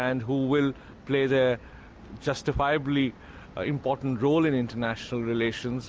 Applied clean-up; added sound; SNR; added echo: none; none; none; none.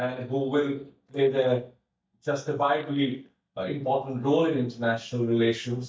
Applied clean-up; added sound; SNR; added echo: neural mask model DeepFilterNet 3.